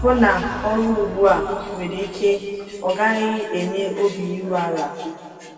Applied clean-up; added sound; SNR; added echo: none; Engine / Vehicle; 17 dB; reverberation time 2.1 s.